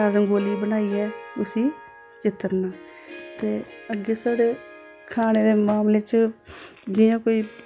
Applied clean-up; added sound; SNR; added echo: none; Harp; 18 dB; none.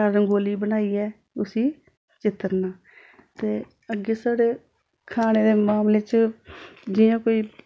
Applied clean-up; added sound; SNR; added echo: none; none; none; none.